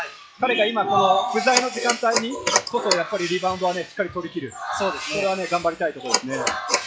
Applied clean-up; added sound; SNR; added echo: classical method log-MMSE.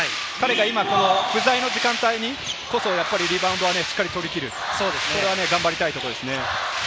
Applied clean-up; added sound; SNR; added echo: none; none; none; none.